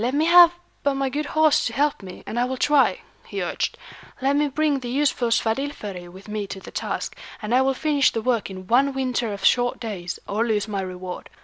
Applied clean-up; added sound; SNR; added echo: none; none; none; none.